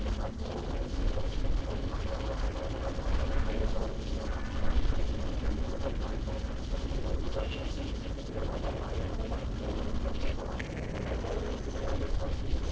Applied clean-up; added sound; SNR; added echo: neural separator model SepFormer DNS4.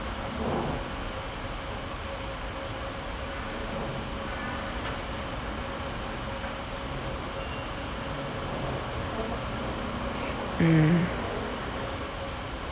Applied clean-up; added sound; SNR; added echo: none; none; none; none.